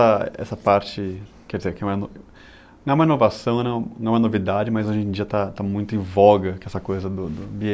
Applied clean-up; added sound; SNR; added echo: none; none; none; none.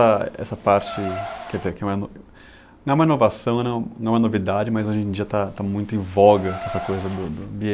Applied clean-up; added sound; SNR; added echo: none; Car; 16 dB; none.